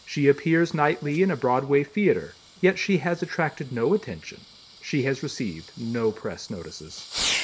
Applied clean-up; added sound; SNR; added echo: none; Fireworks; 13 dB; none.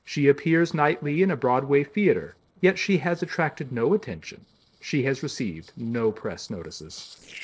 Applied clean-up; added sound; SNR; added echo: neural separator model SepFormer DNS4.